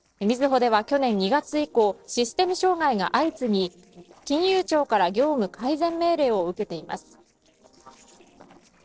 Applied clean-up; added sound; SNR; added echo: neural separator model SepFormer DNS4.